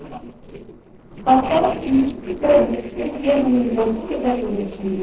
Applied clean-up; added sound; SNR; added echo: neural separator model SepFormer DNS4.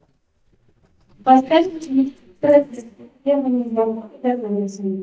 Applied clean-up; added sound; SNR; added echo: neural mask model DeepFilterNet 3.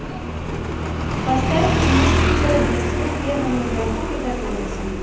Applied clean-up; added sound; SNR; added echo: none; Motorcycle; -4 dB; reverberation time 0.8 s.